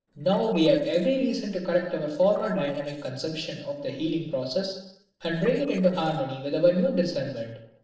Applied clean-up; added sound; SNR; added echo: neural separator model SepFormer DNS4.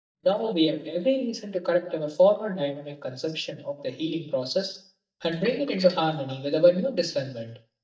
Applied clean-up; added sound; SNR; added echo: neural mask model DeepFilterNet 3.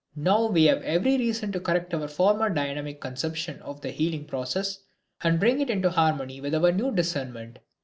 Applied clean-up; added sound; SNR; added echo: none; none; none; none.